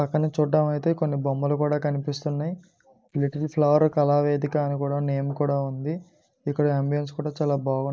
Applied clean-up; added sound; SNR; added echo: neural mask model Resemble Enhance denoiser.